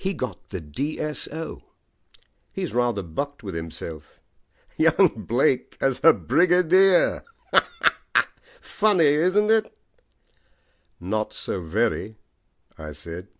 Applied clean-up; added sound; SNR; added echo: none; none; none; none.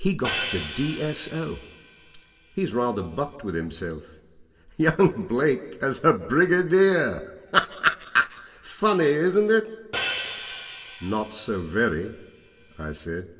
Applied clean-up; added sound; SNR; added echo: none; Hi-hat; 7 dB; reverberation time 1.4 s.